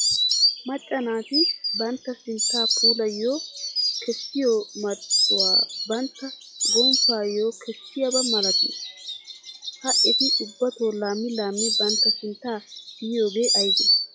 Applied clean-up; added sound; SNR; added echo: classical method log-MMSE.